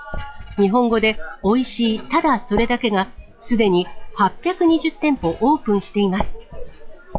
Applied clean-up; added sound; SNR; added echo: classical method log-MMSE.